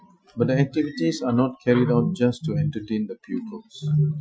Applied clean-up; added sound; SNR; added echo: classical method Wiener filter.